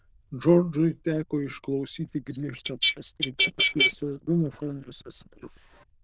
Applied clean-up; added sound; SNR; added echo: neural diffusion model UNIVERSE++.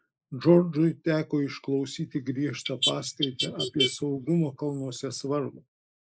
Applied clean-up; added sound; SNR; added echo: neural mask model Resemble Enhance denoiser.